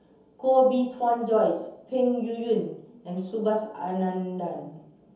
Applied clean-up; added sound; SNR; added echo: none; none; none; reverberation time 0.7 s.